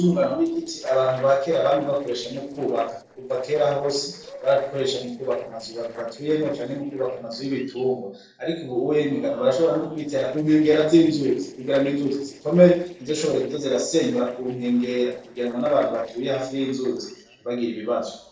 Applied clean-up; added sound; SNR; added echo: neural separator model SepFormer DNS4.